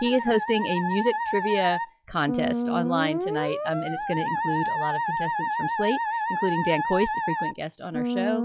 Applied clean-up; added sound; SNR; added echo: classical method log-MMSE.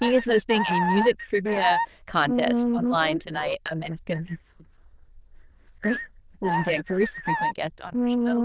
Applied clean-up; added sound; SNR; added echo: neural diffusion model UNIVERSE++.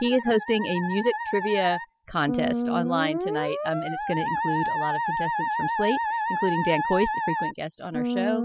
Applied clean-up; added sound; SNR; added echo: classical method spectral subtraction.